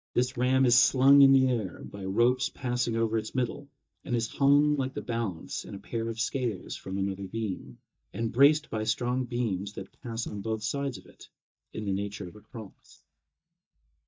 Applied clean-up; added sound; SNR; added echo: neural mask model DeepFilterNet 3.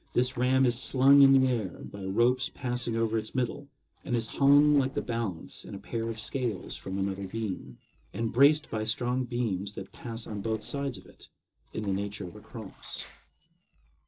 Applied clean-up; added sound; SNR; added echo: neural separator model SepFormer DNS4.